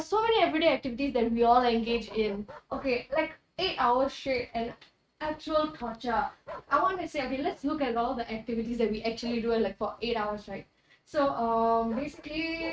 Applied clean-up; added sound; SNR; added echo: neural mask model RNNoise.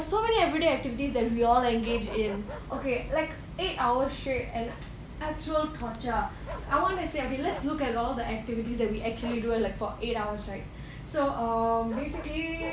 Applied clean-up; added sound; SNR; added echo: none; Bark; 19 dB; none.